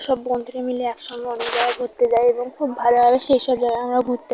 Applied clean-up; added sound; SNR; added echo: none; none; none; none.